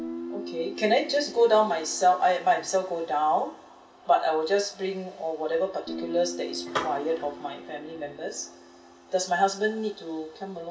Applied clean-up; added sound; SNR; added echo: none; Guitar; 15 dB; reverberation time 0.3 s.